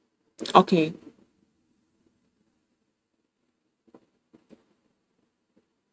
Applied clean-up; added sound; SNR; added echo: neural mask model RNNoise.